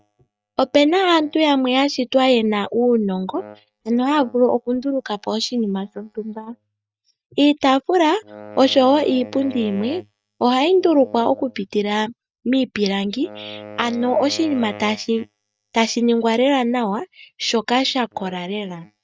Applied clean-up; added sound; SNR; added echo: neural mask model DeepFilterNet 3.